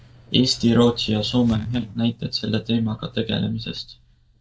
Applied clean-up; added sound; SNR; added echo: neural mask model DeepFilterNet 3.